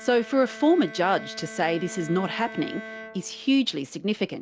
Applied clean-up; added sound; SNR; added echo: none; Bowed string instrument; 16 dB; none.